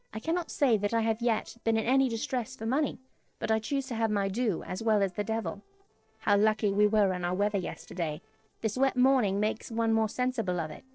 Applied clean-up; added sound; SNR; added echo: neural separator model SepFormer DNS4.